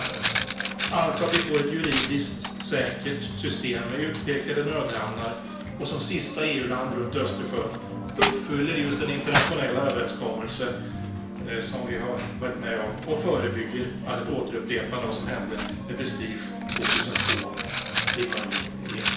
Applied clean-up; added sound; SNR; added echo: none; Coin (dropping); 1 dB; reverberation time 0.5 s.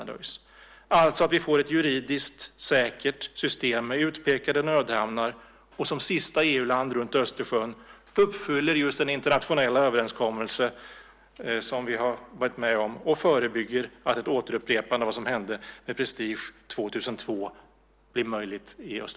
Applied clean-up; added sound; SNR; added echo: none; none; none; none.